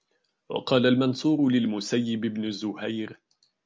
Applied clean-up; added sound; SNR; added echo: none; none; none; none.